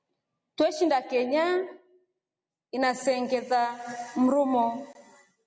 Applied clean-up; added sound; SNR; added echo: none; none; none; none.